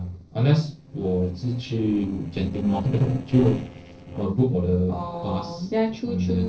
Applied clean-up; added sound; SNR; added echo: neural separator model SepFormer DNS4.